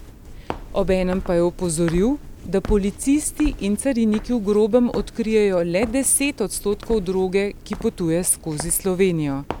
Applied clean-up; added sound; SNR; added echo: none; Walk, footsteps; 12 dB; none.